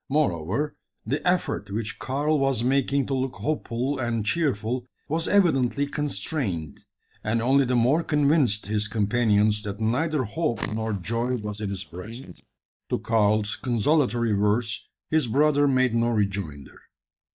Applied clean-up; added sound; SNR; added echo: neural mask model DeepFilterNet 3.